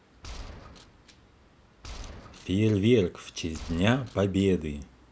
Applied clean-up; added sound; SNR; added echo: none; Gunshot, gunfire; 17 dB; none.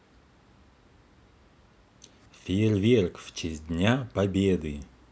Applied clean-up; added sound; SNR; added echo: none; none; none; none.